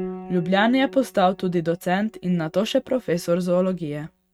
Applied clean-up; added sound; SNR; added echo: neural mask model RNNoise.